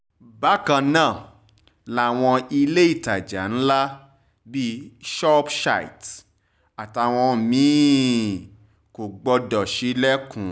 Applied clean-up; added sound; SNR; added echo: none; none; none; none.